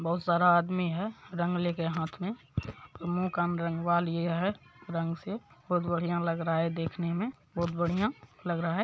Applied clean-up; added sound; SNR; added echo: none; none; none; none.